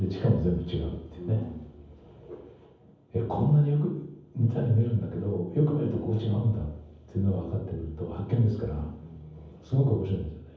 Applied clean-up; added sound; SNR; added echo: none; none; none; reverberation time 0.9 s.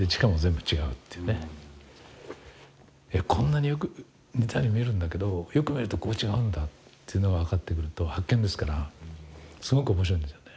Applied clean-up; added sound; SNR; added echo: none; none; none; none.